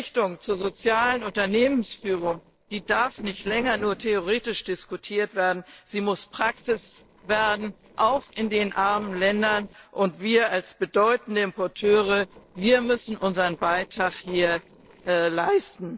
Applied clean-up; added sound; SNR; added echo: neural separator model SepFormer DNS4.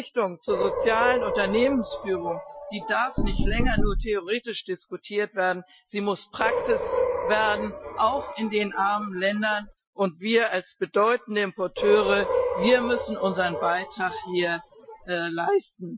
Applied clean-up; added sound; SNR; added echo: classical method Wiener filter.